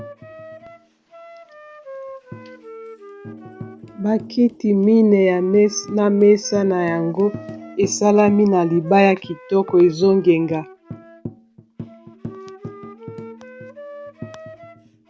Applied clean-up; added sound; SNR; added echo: none; Wind instrument, woodwind instrument + Tambourine; 17 dB; none.